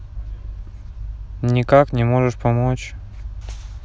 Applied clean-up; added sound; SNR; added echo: none; none; none; none.